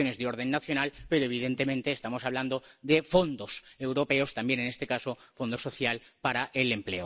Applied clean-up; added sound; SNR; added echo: none; none; none; none.